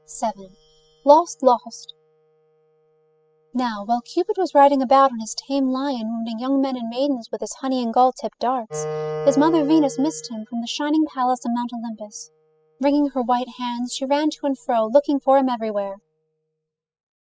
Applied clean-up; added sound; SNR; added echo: classical method spectral subtraction.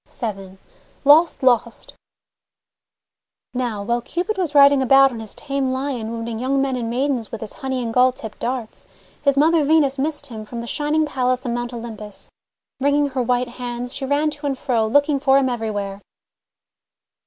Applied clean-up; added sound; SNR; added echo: none; none; none; none.